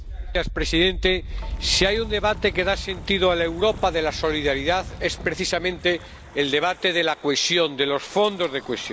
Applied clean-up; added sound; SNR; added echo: none; Wind; 11 dB; none.